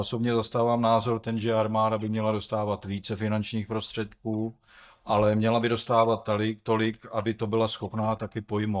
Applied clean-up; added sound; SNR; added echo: neural mask model DeepFilterNet 3.